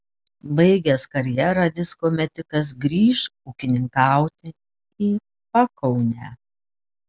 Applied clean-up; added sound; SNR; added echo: none; none; none; none.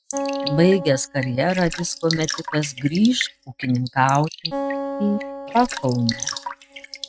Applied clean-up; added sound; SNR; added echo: neural mask model RNNoise.